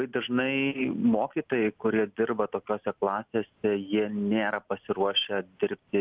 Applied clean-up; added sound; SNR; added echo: none; none; none; none.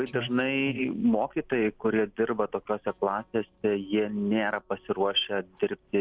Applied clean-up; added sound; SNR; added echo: neural separator model SepFormer DNS4.